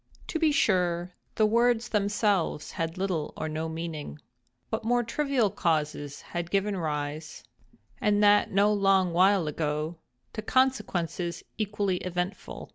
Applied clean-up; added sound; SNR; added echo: none; none; none; none.